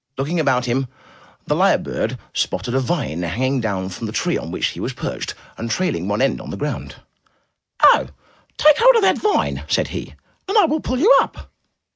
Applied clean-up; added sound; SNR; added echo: none; none; none; none.